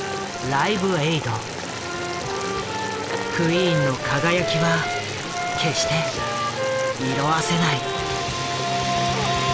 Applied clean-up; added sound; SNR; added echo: none; Wind instrument, woodwind instrument + Boiling; 3 dB; none.